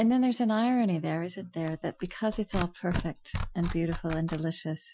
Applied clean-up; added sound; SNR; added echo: classical method Wiener filter.